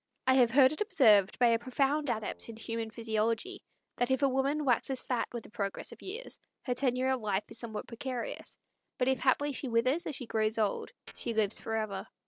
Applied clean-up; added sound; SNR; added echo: neural separator model SepFormer DNS4.